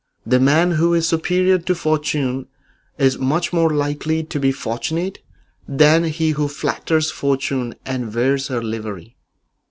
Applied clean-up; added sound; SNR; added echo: none; none; none; none.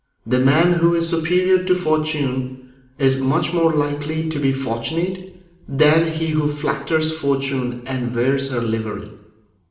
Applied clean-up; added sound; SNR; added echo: none; none; none; reverberation time 0.9 s.